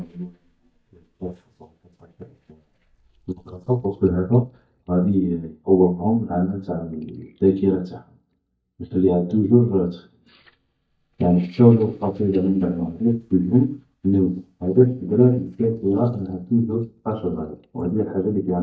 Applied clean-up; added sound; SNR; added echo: neural mask model DeepFilterNet 3.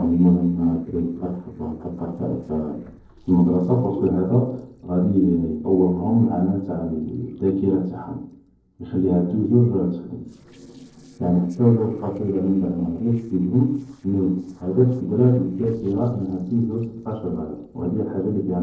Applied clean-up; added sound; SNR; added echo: neural separator model SepFormer DNS4.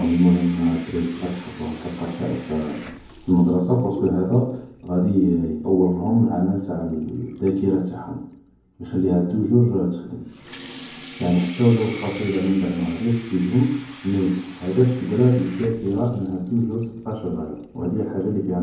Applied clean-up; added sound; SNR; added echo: none; Sink (filling or washing) / Water tap, faucet; 17 dB; reverberation time 0.9 s.